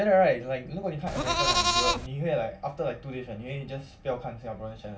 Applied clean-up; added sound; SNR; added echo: none; Livestock, farm animals, working animals; -4 dB; reverberation time 0.2 s.